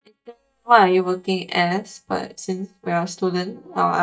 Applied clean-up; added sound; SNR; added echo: neural mask model DeepFilterNet 3.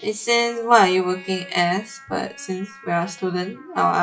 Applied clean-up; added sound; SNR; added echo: classical method WPE with log-MMSE.